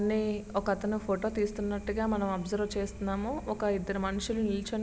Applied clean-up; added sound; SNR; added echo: none; none; none; none.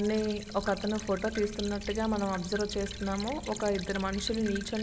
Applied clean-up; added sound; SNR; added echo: none; Stream / Trickle, dribble; 12 dB; none.